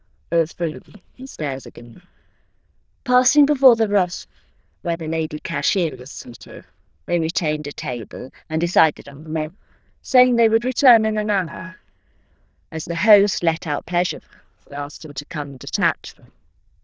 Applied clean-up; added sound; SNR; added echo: neural diffusion model UNIVERSE++.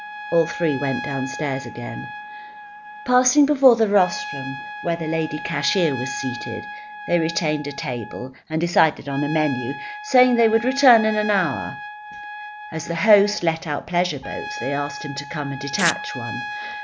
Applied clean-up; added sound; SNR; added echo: none; Domestic sounds, home sounds + Trumpet; 11 dB; none.